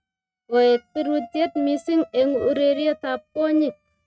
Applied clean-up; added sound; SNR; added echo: neural mask model RNNoise.